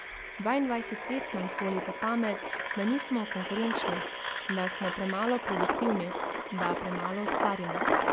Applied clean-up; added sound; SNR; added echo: none; Engine; 1 dB; none.